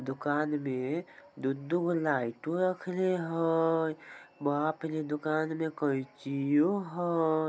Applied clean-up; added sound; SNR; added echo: none; none; none; none.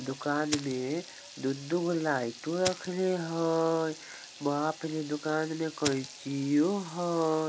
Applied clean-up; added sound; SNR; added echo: none; Water tap, faucet / Liquid + Fire; 13 dB; none.